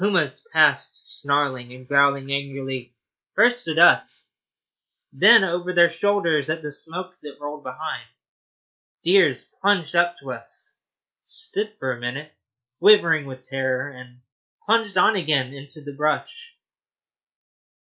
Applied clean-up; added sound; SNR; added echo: neural mask model Resemble Enhance denoiser.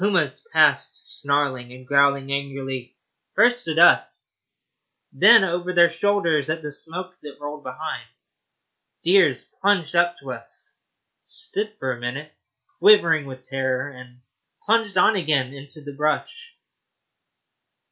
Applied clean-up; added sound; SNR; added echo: none; none; none; none.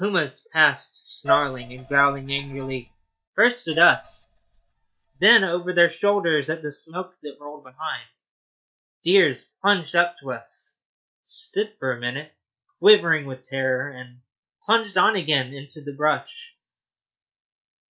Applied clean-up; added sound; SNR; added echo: neural mask model DeepFilterNet 3.